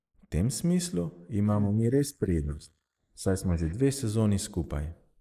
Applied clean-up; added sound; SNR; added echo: neural mask model Resemble Enhance denoiser.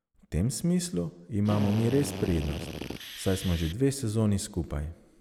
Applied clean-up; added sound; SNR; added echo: none; Drill; 9 dB; none.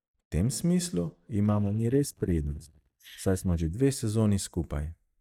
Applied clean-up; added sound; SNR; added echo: neural mask model DeepFilterNet 3.